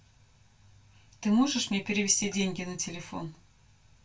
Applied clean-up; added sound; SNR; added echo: none; none; none; reverberation time 0.2 s.